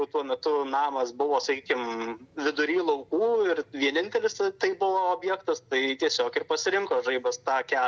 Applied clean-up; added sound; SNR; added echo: none; none; none; none.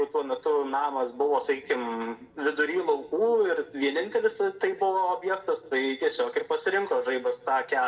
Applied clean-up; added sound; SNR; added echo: none; none; none; reverberation time 0.7 s.